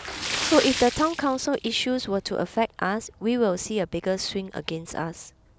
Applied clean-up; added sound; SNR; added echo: none; Splash, splatter; 10 dB; none.